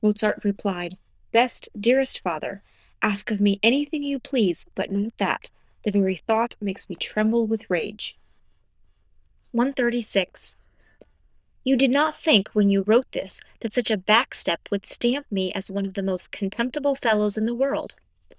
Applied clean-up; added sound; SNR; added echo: neural diffusion model UNIVERSE++.